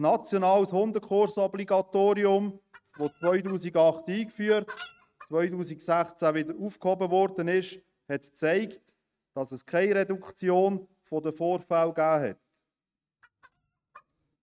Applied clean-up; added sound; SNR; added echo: neural mask model RNNoise.